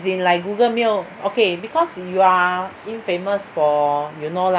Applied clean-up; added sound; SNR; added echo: none; none; none; none.